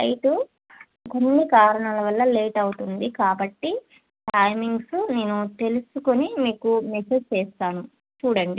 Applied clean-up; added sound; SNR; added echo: none; none; none; none.